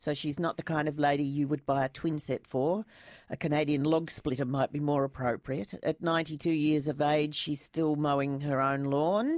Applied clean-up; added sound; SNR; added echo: none; none; none; none.